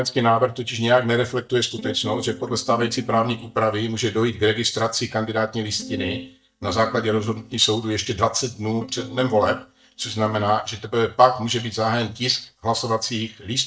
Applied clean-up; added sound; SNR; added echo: neural mask model DeepFilterNet 3.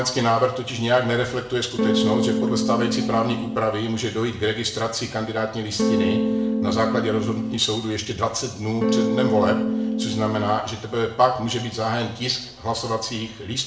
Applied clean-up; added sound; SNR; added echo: none; Electric guitar / Strum; -1 dB; reverberation time 0.6 s.